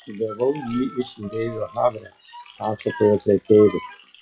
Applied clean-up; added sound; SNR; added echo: classical method log-MMSE.